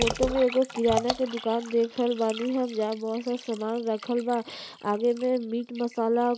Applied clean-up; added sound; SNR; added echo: none; Liquid; 11 dB; none.